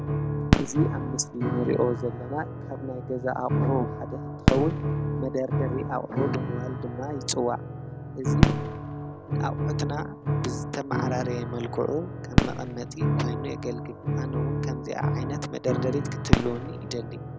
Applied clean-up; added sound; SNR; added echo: none; Piano + Fireworks; -4 dB; none.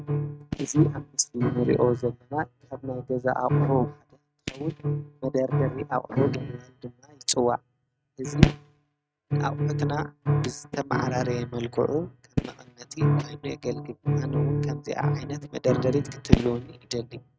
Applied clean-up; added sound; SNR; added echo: neural mask model RNNoise.